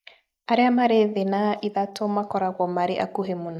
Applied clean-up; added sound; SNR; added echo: neural mask model Resemble Enhance denoiser.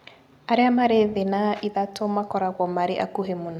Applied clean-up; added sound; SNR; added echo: none; none; none; none.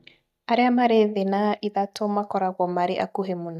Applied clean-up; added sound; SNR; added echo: neural mask model DeepFilterNet 3.